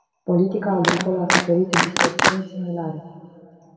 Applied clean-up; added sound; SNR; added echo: none; Clapping; -1 dB; reverberation time 2.2 s.